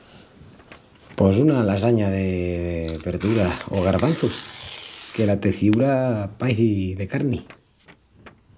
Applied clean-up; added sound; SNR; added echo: none; Tearing; 17 dB; none.